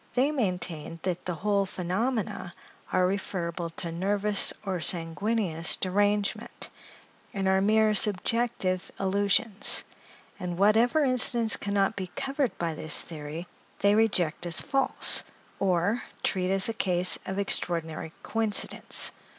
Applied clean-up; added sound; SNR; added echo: none; none; none; none.